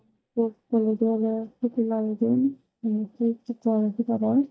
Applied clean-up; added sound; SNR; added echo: neural mask model DeepFilterNet 3.